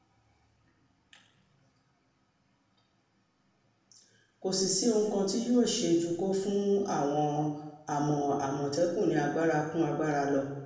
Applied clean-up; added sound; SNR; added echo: none; none; none; reverberation time 0.8 s.